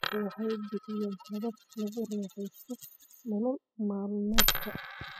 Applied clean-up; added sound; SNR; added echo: classical method spectral subtraction.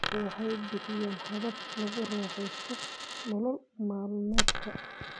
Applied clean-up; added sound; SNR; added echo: none; Coin (dropping); 0 dB; none.